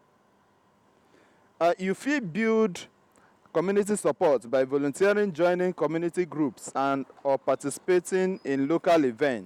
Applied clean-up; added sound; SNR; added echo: none; none; none; none.